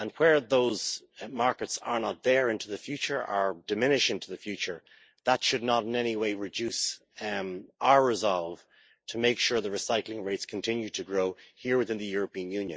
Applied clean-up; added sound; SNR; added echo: neural mask model Resemble Enhance denoiser.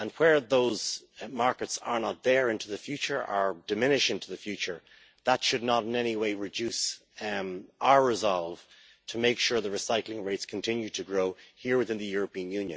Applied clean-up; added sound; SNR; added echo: none; none; none; none.